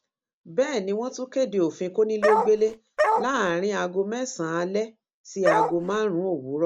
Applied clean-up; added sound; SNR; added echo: none; Bark; -2 dB; none.